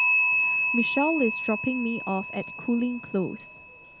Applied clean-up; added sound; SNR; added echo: none; Bell; 0 dB; none.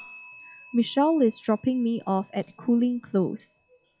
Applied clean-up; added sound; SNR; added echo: classical method log-MMSE.